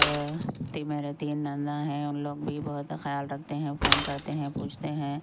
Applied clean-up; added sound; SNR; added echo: none; Mechanisms / Bicycle; 3 dB; none.